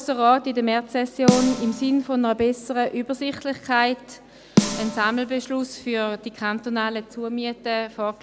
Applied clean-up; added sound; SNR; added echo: none; Snare drum; 3 dB; none.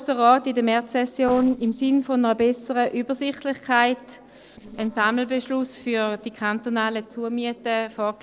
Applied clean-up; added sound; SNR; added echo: neural separator model SepFormer DNS4.